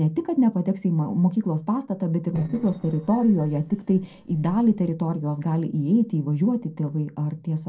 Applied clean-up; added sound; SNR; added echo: neural separator model SepFormer DNS4.